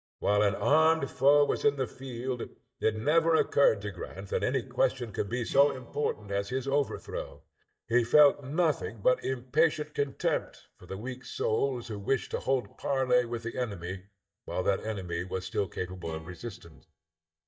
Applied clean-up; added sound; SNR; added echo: neural mask model DeepFilterNet 3.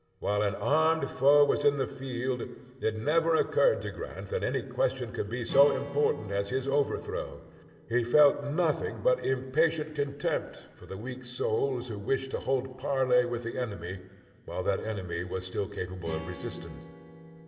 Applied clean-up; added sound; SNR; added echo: none; Strum; 20 dB; reverberation time 2.6 s.